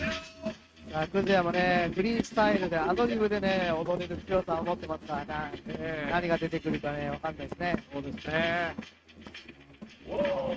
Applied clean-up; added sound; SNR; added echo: neural mask model RNNoise.